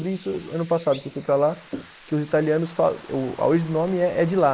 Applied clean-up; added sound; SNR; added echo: neural mask model Resemble Enhance denoiser.